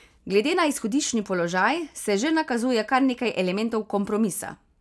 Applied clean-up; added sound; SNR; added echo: none; none; none; none.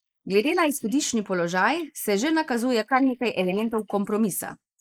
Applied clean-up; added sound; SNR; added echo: neural mask model Resemble Enhance denoiser.